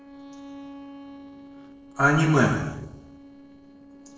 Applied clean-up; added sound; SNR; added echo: neural separator model SepFormer DNS4.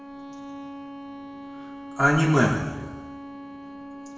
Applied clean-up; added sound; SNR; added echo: none; Bowed string instrument; 12 dB; reverberation time 1.2 s.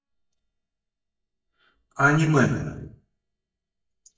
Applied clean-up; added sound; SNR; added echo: neural mask model DeepFilterNet 3.